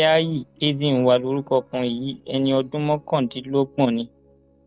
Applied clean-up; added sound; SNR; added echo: neural separator model SepFormer DNS4.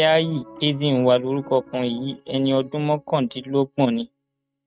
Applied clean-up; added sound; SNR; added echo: neural mask model RNNoise.